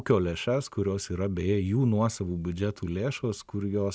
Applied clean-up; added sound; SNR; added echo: none; none; none; none.